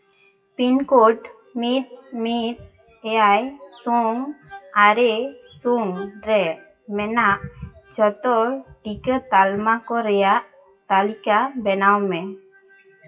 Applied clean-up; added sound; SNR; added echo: classical method WPE with log-MMSE.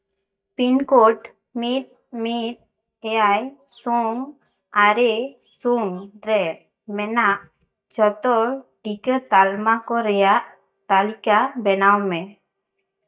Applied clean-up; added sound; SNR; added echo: neural mask model DeepFilterNet 3.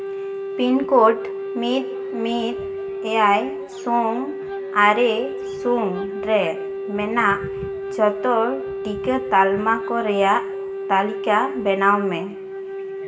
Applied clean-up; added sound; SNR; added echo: none; Wind instrument, woodwind instrument; 7 dB; reverberation time 0.8 s.